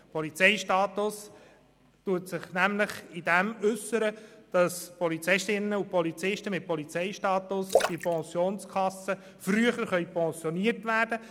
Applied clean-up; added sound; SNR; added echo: none; Splash, splatter; 4 dB; none.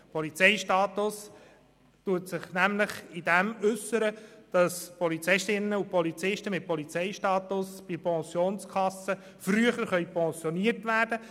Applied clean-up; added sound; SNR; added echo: none; none; none; none.